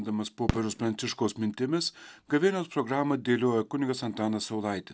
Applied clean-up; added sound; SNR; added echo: none; Fireworks; 9 dB; none.